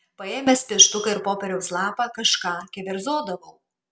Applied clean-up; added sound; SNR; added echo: none; none; none; none.